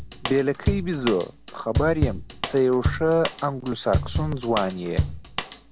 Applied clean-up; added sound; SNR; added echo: none; Drum / Drum kit; 4 dB; none.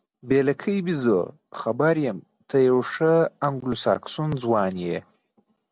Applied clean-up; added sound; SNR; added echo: none; none; none; none.